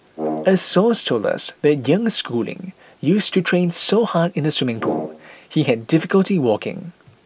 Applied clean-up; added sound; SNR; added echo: none; Brass instrument; 10 dB; none.